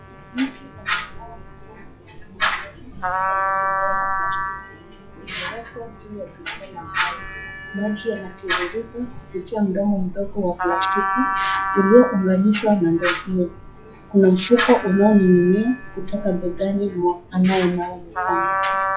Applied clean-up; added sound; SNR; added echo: classical method log-MMSE.